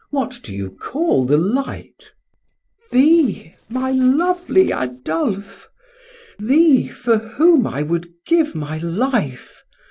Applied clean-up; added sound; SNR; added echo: neural separator model SepFormer DNS4.